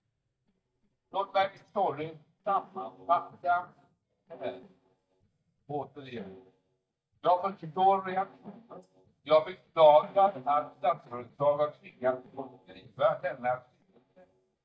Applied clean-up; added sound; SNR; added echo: neural mask model DeepFilterNet 3.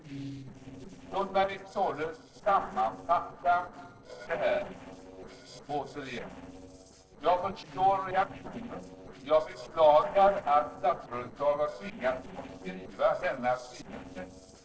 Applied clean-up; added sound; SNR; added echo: neural separator model SepFormer DNS4.